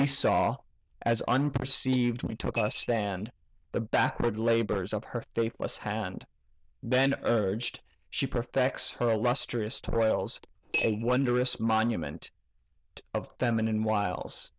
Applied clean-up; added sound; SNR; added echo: neural diffusion model UNIVERSE++.